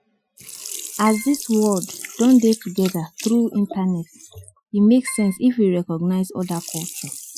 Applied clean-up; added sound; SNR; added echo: classical method Wiener filter.